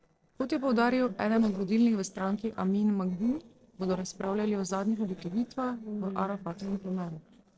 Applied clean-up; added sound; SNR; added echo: neural separator model SepFormer DNS4.